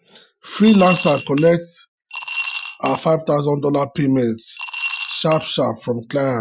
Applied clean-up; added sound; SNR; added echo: classical method Wiener filter.